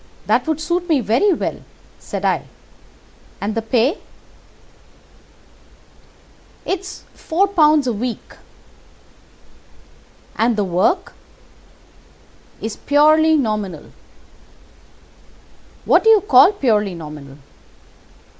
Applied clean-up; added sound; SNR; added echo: none; none; none; none.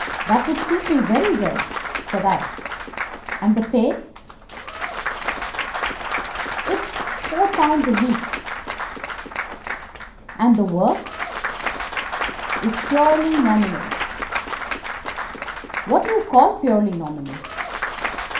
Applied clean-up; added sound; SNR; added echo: none; Applause / Cheering / Clapping; 6 dB; reverberation time 0.5 s.